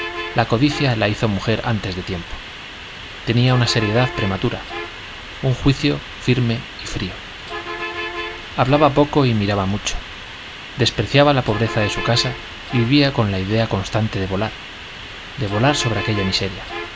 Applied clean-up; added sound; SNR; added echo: none; Bus; 11 dB; none.